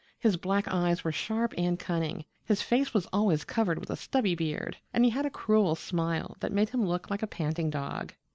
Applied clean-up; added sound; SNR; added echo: none; none; none; none.